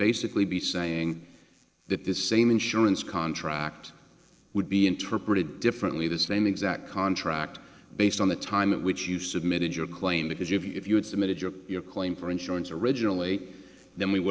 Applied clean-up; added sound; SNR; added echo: neural separator model SepFormer DNS4.